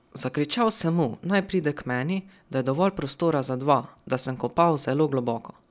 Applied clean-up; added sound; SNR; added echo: none; none; none; none.